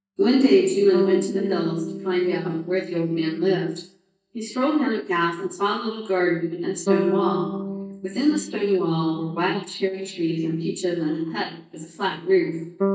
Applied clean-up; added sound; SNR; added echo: neural mask model DeepFilterNet 3.